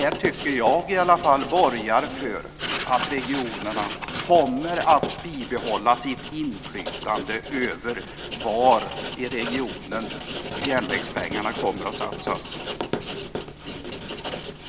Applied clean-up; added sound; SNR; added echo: none; Writing; 8 dB; none.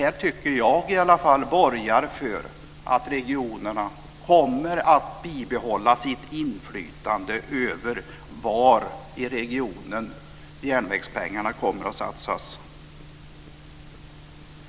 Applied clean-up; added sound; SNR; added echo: none; none; none; none.